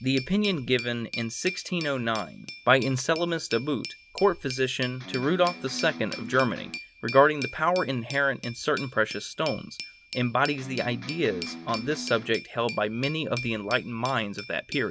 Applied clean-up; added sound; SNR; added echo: none; Glass + Electric guitar; 13 dB; none.